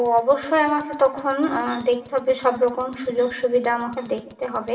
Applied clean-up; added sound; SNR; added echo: none; Tick-tock; 14 dB; reverberation time 0.8 s.